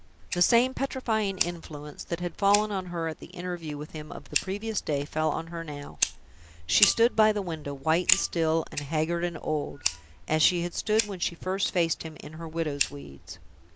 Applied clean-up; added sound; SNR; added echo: none; Fire; 7 dB; none.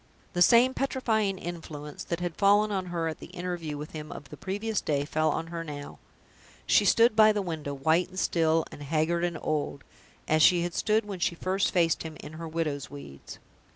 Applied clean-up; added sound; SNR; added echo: none; none; none; none.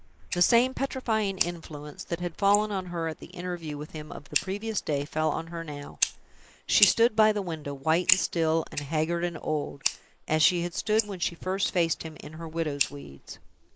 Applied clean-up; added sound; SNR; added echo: neural mask model Resemble Enhance denoiser.